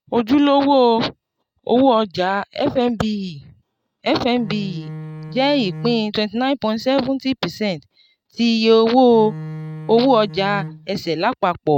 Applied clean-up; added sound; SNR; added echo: neural mask model RNNoise.